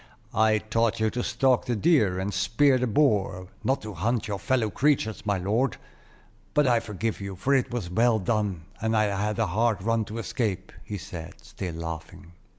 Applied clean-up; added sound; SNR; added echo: none; none; none; none.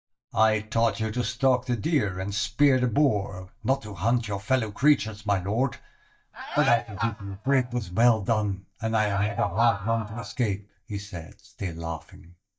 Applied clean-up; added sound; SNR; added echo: neural mask model DeepFilterNet 3.